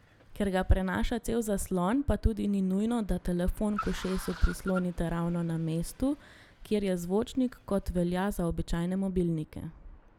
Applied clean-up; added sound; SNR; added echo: none; Car; 20 dB; none.